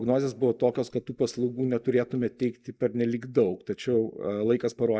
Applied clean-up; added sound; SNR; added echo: neural mask model DeepFilterNet 3.